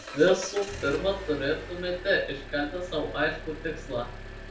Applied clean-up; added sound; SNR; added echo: none; Engine; 11 dB; reverberation time 0.3 s.